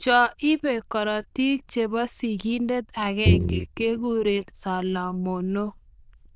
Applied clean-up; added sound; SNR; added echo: neural diffusion model UNIVERSE++.